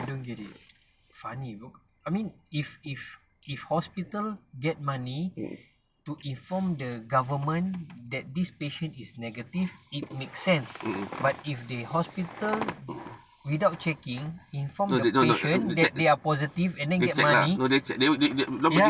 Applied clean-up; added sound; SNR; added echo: none; none; none; none.